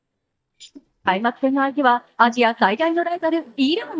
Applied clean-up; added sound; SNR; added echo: neural mask model DeepFilterNet 3.